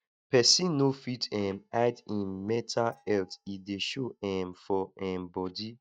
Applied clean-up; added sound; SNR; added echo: neural mask model DeepFilterNet 3.